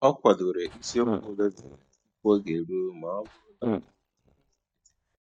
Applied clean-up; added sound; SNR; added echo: neural mask model DeepFilterNet 3.